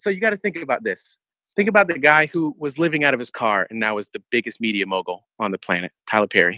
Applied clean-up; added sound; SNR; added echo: none; none; none; none.